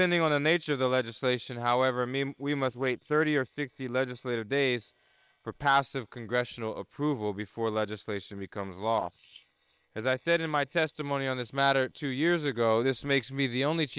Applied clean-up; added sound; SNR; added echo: neural separator model SepFormer WHAM!.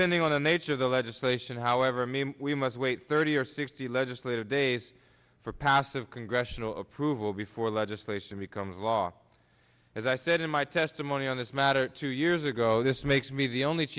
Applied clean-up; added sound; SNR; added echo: none; none; none; none.